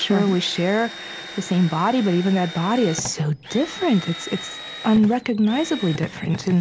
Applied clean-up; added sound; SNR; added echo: none; Drill; 14 dB; none.